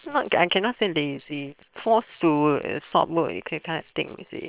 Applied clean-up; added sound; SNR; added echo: neural separator model SepFormer WHAM!.